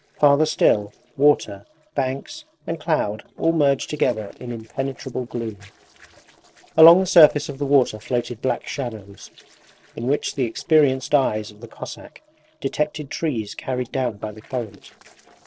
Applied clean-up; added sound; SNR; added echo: neural separator model SepFormer DNS4.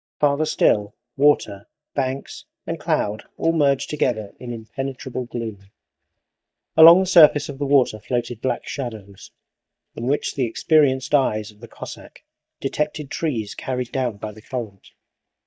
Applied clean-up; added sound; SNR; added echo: neural mask model DeepFilterNet 3.